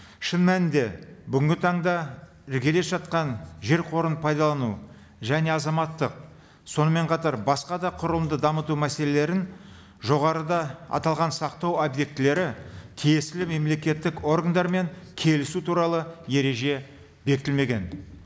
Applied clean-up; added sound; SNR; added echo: none; none; none; none.